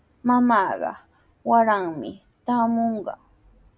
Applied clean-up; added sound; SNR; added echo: none; none; none; none.